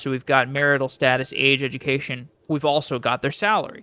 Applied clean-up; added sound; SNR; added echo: neural separator model SepFormer DNS4.